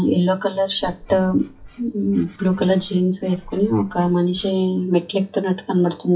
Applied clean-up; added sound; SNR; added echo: classical method WPE with log-MMSE.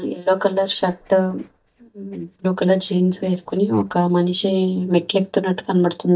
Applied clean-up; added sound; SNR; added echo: neural mask model DeepFilterNet 3.